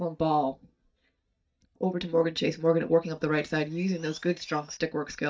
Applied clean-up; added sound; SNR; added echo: neural mask model DeepFilterNet 3.